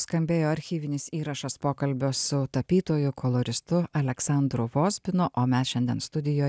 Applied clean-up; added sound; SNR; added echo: none; none; none; none.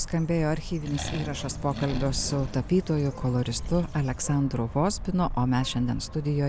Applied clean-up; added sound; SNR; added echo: none; Bird + Accelerating, revving, vroom; 8 dB; none.